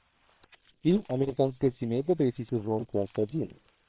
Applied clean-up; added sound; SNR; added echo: neural separator model SepFormer WHAM!.